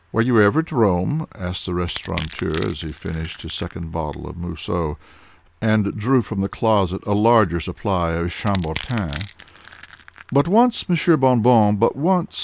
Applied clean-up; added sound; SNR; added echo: none; Crushing; 14 dB; none.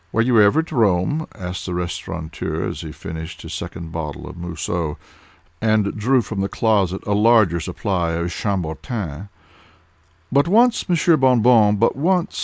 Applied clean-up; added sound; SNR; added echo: none; none; none; none.